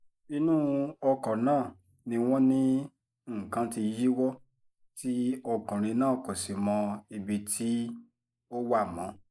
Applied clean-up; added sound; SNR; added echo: neural mask model Resemble Enhance denoiser.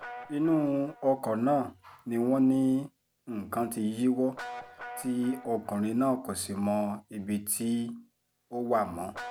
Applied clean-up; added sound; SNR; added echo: none; Guitar; 19 dB; none.